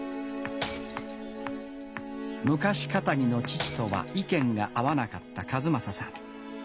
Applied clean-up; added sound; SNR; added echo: none; Shatter / Crushing + Bowed string instrument; 11 dB; none.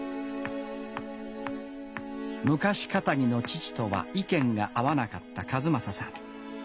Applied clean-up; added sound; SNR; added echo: none; none; none; none.